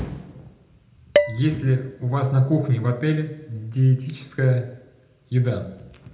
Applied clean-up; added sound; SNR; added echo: none; Dishes, pots, and pans; 5 dB; reverberation time 0.8 s.